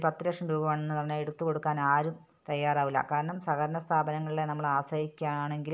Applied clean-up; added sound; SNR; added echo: none; none; none; none.